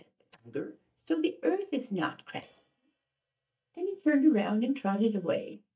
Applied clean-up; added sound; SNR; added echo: neural mask model DeepFilterNet 3.